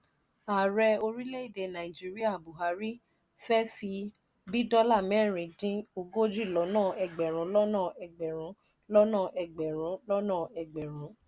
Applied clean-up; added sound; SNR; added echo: none; none; none; none.